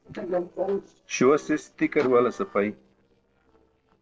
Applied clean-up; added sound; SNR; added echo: neural separator model SepFormer DNS4.